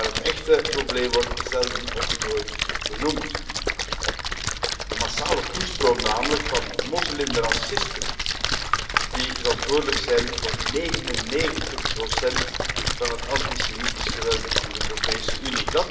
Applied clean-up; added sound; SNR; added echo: none; Splash, splatter; -1 dB; reverberation time 0.8 s.